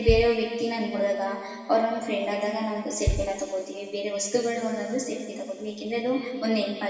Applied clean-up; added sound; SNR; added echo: none; Bass drum; 7 dB; reverberation time 2.4 s.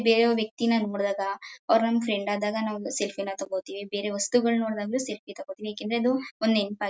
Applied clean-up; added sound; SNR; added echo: none; none; none; none.